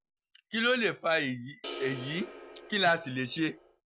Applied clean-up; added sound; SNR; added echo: none; Crash cymbal; 12 dB; none.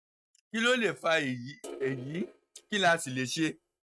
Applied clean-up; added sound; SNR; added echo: neural mask model RNNoise.